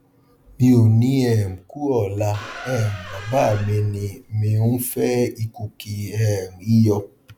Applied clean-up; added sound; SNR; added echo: none; Squeak; 16 dB; none.